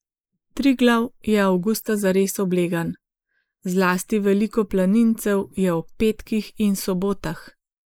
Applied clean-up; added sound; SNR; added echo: neural mask model Resemble Enhance denoiser.